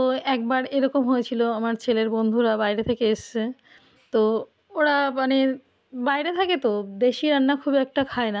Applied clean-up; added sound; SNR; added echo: none; none; none; none.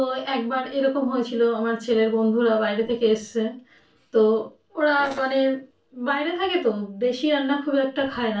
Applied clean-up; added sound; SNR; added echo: neural separator model SepFormer DNS4.